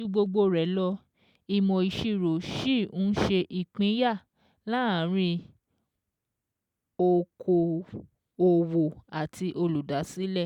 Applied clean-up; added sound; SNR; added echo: none; none; none; none.